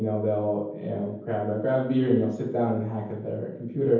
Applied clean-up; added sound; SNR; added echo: none; none; none; reverberation time 0.9 s.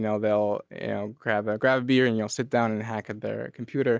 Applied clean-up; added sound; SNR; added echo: none; none; none; none.